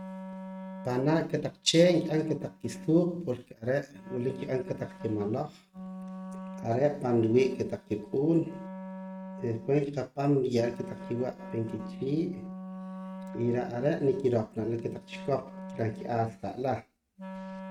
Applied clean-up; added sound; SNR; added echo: neural mask model RNNoise.